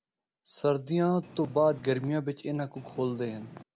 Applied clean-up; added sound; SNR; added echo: none; Purr; 18 dB; none.